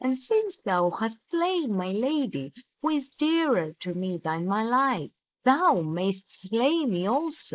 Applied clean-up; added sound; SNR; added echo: neural mask model Resemble Enhance denoiser.